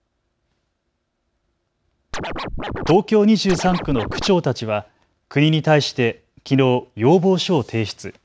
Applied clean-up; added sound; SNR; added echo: none; Scratching (performance technique); 7 dB; none.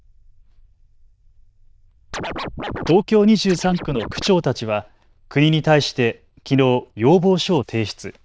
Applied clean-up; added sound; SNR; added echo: neural diffusion model UNIVERSE++.